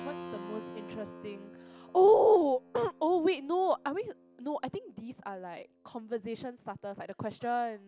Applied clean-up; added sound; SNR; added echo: none; Keyboard (musical); 19 dB; none.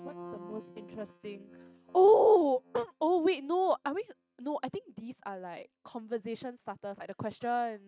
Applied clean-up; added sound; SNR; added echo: neural mask model RNNoise.